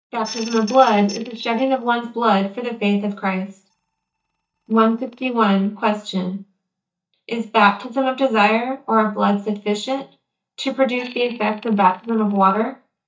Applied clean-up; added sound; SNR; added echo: neural mask model DeepFilterNet 3.